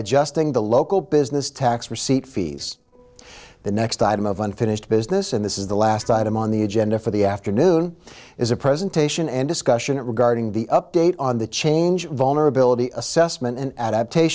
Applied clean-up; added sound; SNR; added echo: neural separator model SepFormer DNS4.